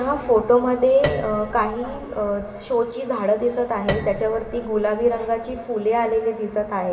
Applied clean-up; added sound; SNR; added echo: none; Piano; 12 dB; reverberation time 2.3 s.